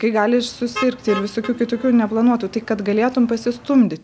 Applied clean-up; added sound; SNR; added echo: none; Motor vehicle (road); 16 dB; none.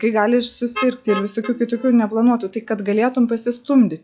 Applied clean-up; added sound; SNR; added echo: classical method log-MMSE.